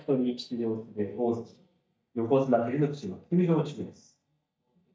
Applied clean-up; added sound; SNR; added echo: neural mask model DeepFilterNet 3.